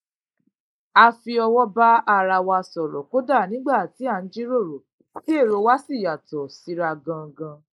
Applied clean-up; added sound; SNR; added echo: neural mask model Resemble Enhance denoiser.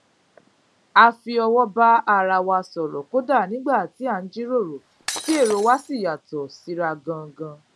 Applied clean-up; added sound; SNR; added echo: none; Shatter; 12 dB; none.